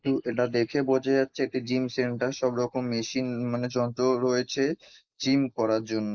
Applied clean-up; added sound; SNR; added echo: neural mask model Resemble Enhance denoiser.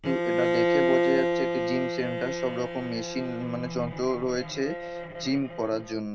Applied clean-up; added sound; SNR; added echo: none; Bowed string instrument; -1 dB; none.